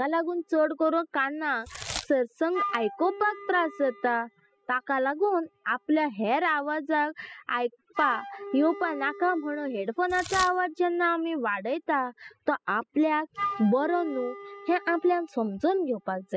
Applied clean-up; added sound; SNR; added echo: classical method spectral subtraction.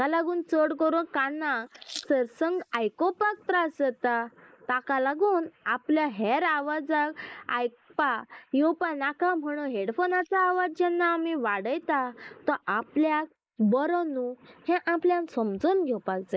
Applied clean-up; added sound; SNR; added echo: neural mask model Resemble Enhance denoiser.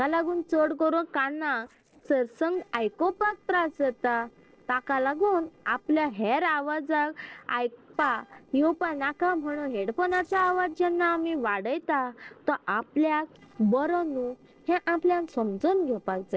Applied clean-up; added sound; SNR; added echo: neural separator model SepFormer DNS4.